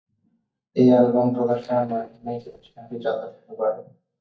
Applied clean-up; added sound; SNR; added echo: neural mask model DeepFilterNet 3.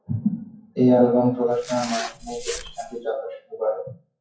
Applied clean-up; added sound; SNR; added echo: classical method WPE with log-MMSE.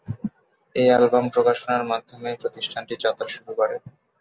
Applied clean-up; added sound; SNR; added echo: none; none; none; none.